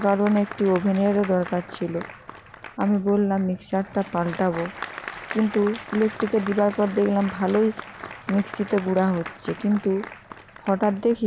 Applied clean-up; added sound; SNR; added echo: none; Applause; 15 dB; none.